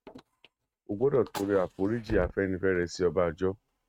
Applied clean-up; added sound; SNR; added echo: neural mask model RNNoise.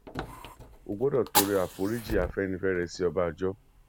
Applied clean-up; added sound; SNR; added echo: none; Fire; 6 dB; none.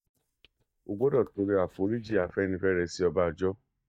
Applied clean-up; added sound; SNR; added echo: neural mask model DeepFilterNet 3.